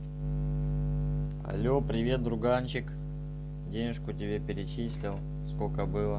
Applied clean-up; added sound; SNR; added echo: none; none; none; none.